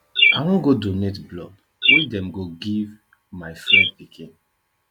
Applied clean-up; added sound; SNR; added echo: none; Bird; -4 dB; none.